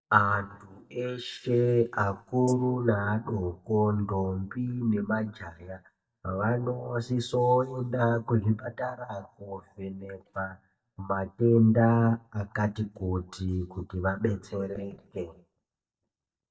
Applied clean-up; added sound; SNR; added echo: neural mask model DeepFilterNet 3.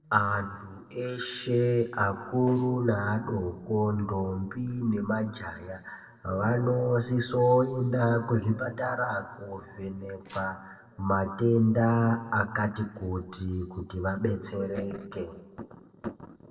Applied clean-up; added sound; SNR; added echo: neural separator model SepFormer DNS4.